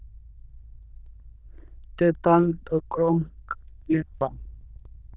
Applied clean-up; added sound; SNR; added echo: neural diffusion model UNIVERSE++.